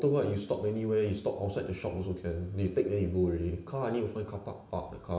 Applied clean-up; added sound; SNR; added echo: none; none; none; reverberation time 0.7 s.